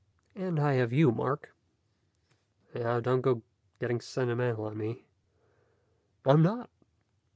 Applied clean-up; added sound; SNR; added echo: none; none; none; none.